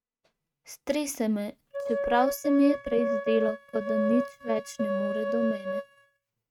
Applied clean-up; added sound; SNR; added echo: neural mask model RNNoise.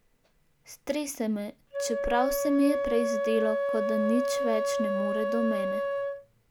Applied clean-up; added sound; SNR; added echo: none; Wind instrument, woodwind instrument; 0 dB; none.